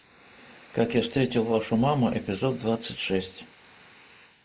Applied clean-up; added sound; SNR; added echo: neural mask model Resemble Enhance denoiser.